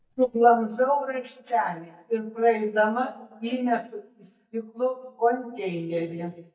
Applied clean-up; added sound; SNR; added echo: neural mask model DeepFilterNet 3.